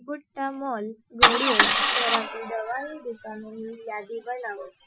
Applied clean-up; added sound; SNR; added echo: classical method Wiener filter.